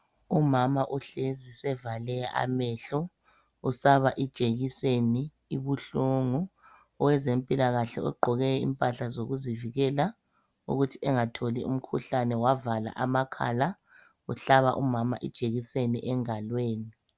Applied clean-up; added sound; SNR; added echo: none; none; none; none.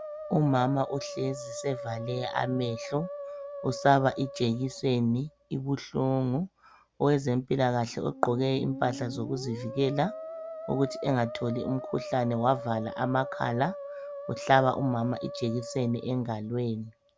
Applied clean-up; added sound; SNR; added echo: none; Musical instrument; 12 dB; none.